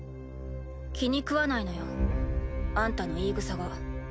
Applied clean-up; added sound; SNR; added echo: none; none; none; none.